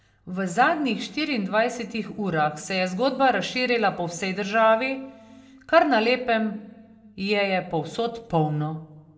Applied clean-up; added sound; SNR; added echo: none; none; none; reverberation time 0.5 s.